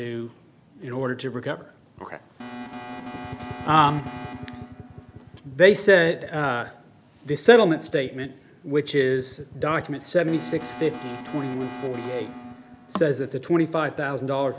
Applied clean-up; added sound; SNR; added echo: none; Alarm; 13 dB; none.